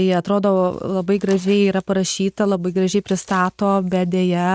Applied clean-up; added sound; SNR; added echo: neural mask model RNNoise.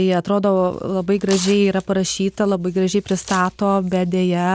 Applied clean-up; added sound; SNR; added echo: none; Tearing; 20 dB; none.